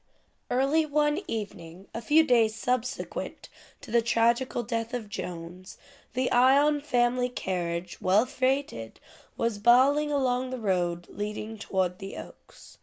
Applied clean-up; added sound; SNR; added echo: none; none; none; none.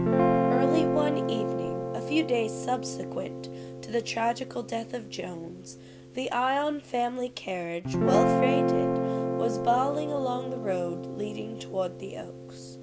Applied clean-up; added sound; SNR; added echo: none; Guitar; -2 dB; none.